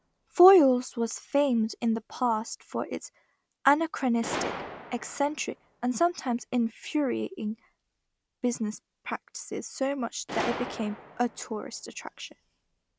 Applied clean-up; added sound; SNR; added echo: none; Gunshot, gunfire; 15 dB; none.